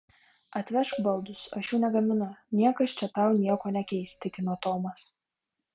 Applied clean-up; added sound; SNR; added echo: none; Keyboard (musical); 15 dB; none.